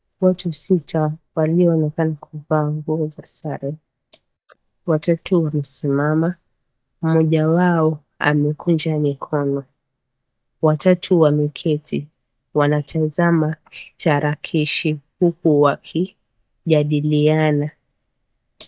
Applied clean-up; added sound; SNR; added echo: neural mask model DeepFilterNet 3.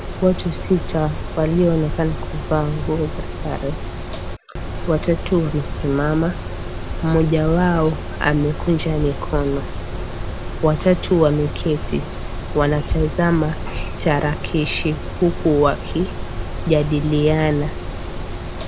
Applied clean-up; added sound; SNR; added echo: none; Mechanisms; 5 dB; none.